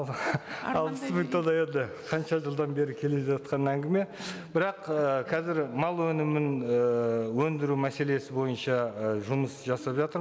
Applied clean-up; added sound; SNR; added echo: none; none; none; none.